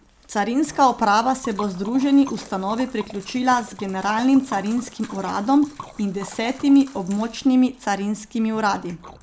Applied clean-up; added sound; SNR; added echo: none; Liquid; 19 dB; none.